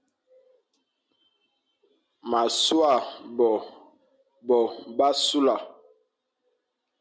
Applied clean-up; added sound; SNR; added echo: none; none; none; none.